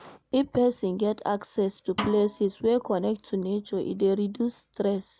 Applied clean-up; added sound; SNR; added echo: none; Snare drum; 11 dB; none.